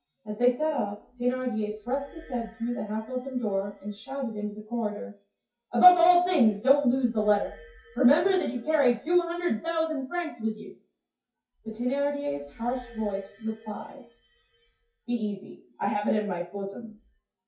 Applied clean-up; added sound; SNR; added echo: classical method WPE with log-MMSE.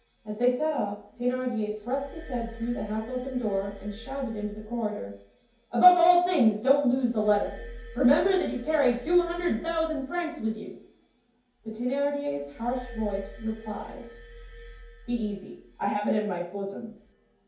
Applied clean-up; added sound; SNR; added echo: none; Glass; 18 dB; reverberation time 0.6 s.